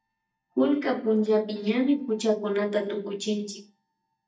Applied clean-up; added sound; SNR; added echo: neural mask model DeepFilterNet 3.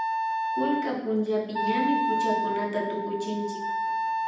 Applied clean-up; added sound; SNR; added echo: none; Wind instrument, woodwind instrument; -1 dB; reverberation time 0.9 s.